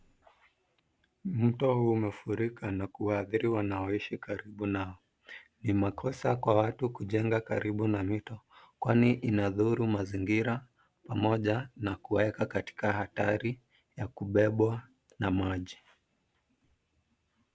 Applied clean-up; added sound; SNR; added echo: none; none; none; none.